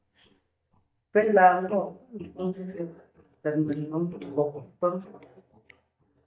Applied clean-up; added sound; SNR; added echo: neural mask model DeepFilterNet 3.